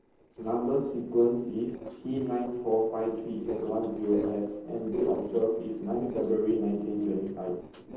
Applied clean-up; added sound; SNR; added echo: neural separator model SepFormer DNS4.